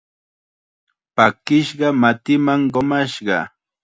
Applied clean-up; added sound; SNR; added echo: none; none; none; none.